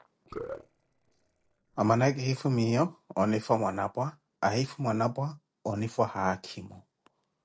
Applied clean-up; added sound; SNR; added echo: neural separator model SepFormer DNS4.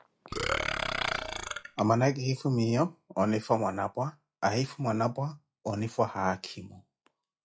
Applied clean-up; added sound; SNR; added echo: classical method log-MMSE.